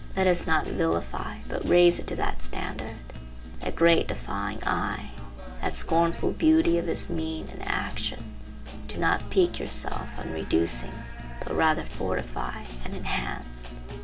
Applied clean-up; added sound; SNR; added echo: none; Guitar; 16 dB; reverberation time 0.2 s.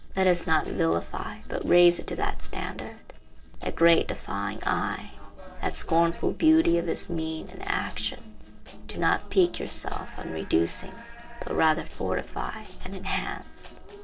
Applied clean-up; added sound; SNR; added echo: neural separator model SepFormer DNS4.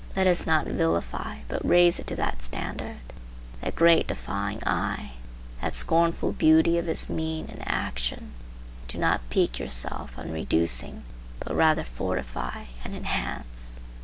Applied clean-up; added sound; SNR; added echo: none; none; none; none.